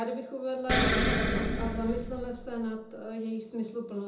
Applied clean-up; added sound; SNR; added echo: none; Explosion; -5 dB; reverberation time 0.5 s.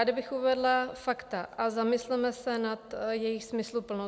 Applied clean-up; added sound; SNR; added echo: none; none; none; none.